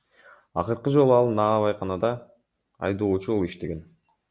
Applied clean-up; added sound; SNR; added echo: none; none; none; none.